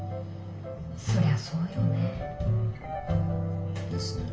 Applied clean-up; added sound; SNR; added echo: none; Explosion; 18 dB; reverberation time 0.4 s.